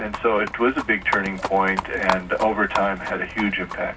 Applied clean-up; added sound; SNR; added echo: none; Livestock, farm animals, working animals; 9 dB; reverberation time 0.4 s.